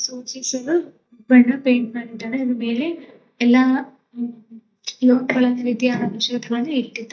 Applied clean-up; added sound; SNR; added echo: neural mask model DeepFilterNet 3.